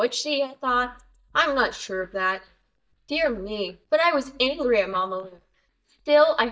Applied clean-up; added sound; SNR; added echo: neural mask model DeepFilterNet 3.